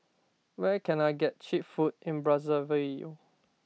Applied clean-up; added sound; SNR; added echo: none; none; none; none.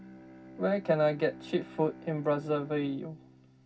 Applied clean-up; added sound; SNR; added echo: none; Bowed string instrument; 17 dB; reverberation time 0.4 s.